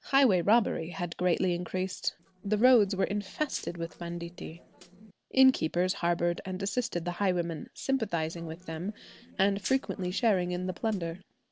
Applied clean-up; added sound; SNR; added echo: neural separator model SepFormer DNS4.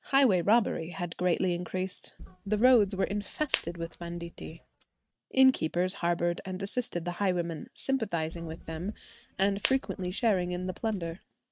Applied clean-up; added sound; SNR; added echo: neural mask model RNNoise.